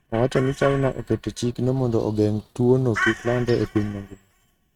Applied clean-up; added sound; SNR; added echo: neural mask model RNNoise.